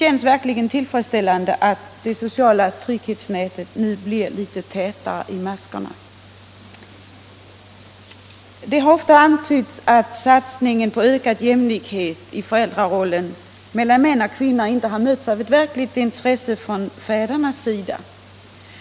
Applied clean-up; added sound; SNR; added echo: none; none; none; none.